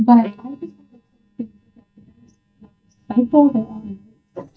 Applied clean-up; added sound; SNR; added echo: neural mask model DeepFilterNet 3.